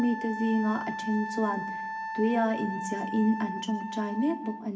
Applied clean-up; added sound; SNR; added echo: none; Wind instrument, woodwind instrument; 7 dB; reverberation time 0.7 s.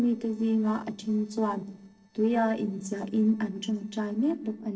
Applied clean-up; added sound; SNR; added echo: neural separator model SepFormer DNS4.